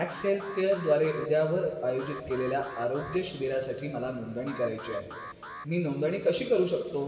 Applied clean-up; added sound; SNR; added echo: none; Alarm; 15 dB; reverberation time 2.1 s.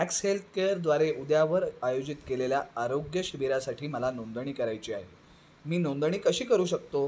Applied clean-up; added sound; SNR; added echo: none; none; none; none.